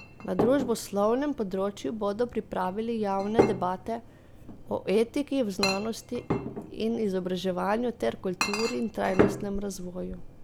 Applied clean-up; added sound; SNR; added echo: none; Chink, clink; 4 dB; none.